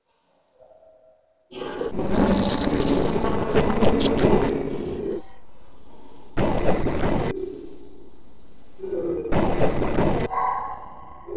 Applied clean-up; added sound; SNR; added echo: neural separator model SepFormer DNS4.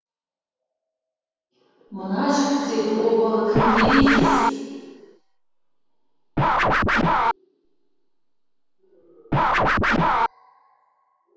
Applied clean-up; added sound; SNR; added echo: none; Scratching (performance technique); -3 dB; reverberation time 2.2 s.